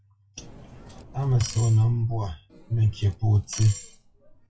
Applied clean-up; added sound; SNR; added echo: classical method WPE with log-MMSE.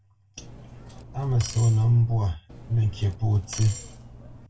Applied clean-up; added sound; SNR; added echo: none; Cutlery, silverware; 16 dB; reverberation time 0.1 s.